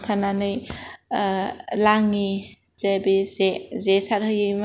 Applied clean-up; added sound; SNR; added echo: none; none; none; none.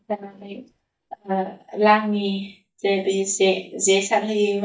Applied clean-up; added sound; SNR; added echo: neural mask model DeepFilterNet 3.